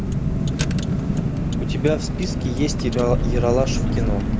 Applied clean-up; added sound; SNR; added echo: none; Car; -4 dB; none.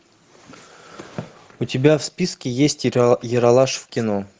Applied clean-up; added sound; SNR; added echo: none; none; none; none.